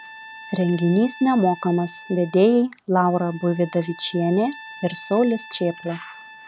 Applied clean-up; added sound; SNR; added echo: none; Trumpet; 19 dB; none.